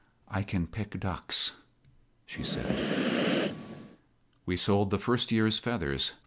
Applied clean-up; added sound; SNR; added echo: none; Breathing; -2 dB; none.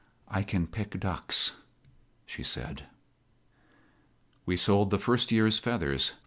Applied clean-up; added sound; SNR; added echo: none; none; none; none.